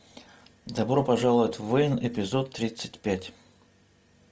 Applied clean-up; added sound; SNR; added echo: none; none; none; none.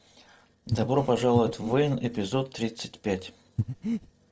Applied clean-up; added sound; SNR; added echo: neural separator model SepFormer DNS4.